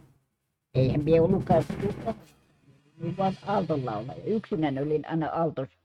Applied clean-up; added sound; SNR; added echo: neural mask model RNNoise.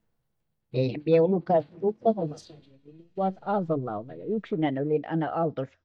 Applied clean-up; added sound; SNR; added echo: neural mask model DeepFilterNet 3.